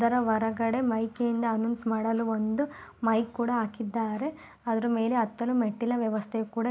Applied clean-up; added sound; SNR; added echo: none; none; none; none.